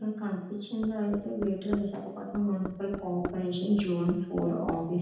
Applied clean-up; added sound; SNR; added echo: none; Knock; 11 dB; reverberation time 0.8 s.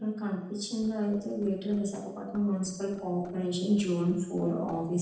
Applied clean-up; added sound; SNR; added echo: neural separator model SepFormer DNS4.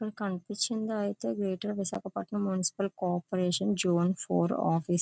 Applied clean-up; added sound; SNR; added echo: none; none; none; none.